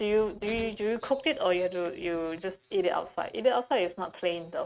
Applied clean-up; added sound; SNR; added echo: neural mask model RNNoise.